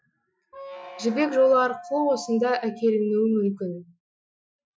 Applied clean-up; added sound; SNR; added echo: classical method Wiener filter.